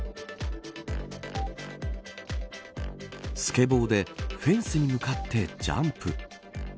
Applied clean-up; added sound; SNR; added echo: none; none; none; none.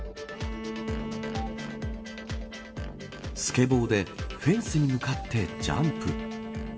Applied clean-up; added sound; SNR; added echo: none; Bowed string instrument; 10 dB; reverberation time 1.9 s.